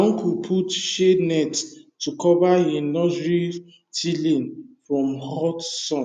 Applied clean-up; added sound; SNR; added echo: none; none; none; none.